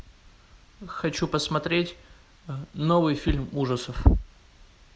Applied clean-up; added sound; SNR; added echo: none; none; none; none.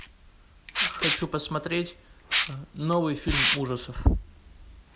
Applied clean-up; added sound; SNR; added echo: none; Liquid; -1 dB; none.